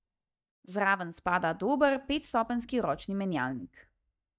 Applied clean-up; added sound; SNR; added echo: neural mask model DeepFilterNet 3.